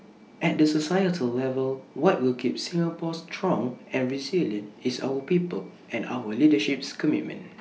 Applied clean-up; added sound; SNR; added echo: none; none; none; none.